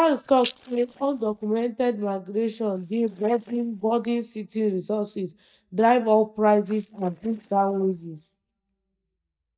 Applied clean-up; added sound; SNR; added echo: neural mask model DeepFilterNet 3.